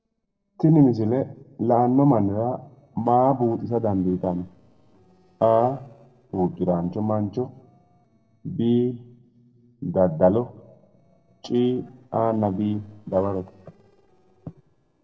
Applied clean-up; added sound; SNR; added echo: neural separator model SepFormer DNS4.